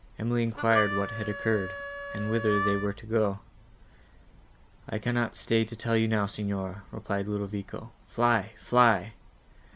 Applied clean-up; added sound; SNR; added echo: none; Harmonica; 5 dB; none.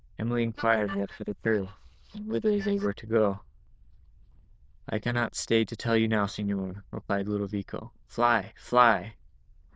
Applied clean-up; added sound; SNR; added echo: neural diffusion model UNIVERSE++.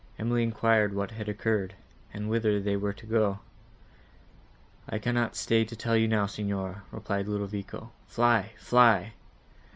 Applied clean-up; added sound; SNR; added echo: none; none; none; none.